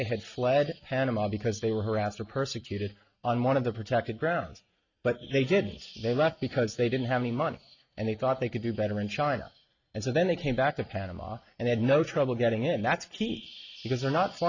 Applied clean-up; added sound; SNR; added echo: neural mask model RNNoise.